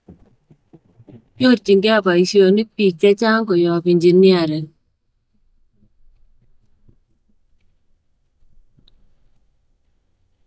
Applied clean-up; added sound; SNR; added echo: neural mask model DeepFilterNet 3.